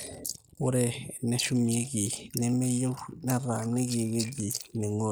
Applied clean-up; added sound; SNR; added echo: neural mask model Resemble Enhance denoiser.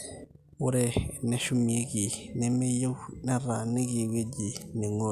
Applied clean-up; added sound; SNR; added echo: none; none; none; none.